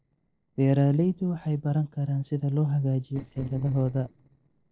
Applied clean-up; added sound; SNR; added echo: neural separator model SepFormer DNS4.